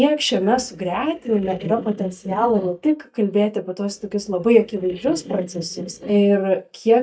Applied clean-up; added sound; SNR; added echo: neural mask model DeepFilterNet 3.